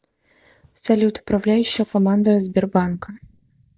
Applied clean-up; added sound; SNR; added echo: neural mask model DeepFilterNet 3.